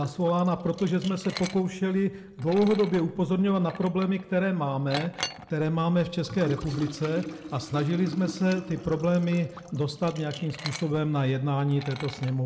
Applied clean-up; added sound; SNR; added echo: none; Liquid; 14 dB; reverberation time 0.6 s.